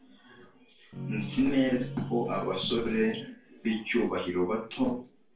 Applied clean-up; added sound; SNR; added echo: none; Guitar; 10 dB; reverberation time 0.3 s.